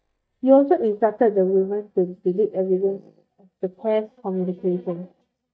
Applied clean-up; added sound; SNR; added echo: neural mask model DeepFilterNet 3.